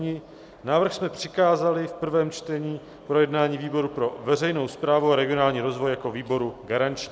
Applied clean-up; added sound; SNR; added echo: none; none; none; none.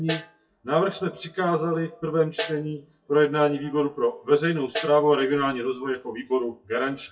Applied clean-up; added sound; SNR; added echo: classical method WPE with log-MMSE.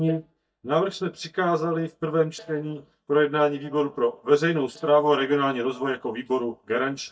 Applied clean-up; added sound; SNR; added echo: neural mask model DeepFilterNet 3.